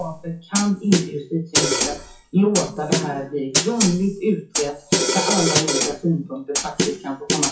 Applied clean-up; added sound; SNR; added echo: classical method WPE with log-MMSE.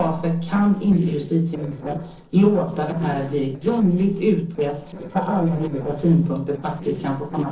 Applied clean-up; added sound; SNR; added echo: neural separator model SepFormer DNS4.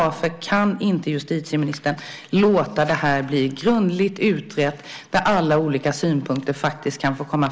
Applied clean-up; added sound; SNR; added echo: none; none; none; none.